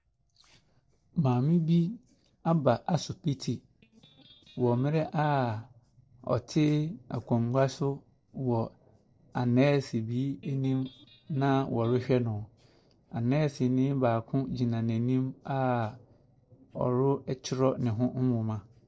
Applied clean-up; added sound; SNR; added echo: neural separator model SepFormer DNS4.